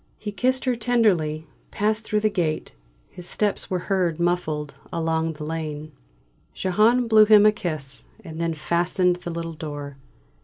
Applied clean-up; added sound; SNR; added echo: none; none; none; none.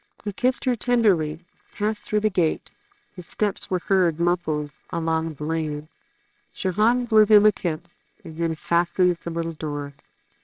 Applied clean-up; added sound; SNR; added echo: neural separator model SepFormer WHAMR!.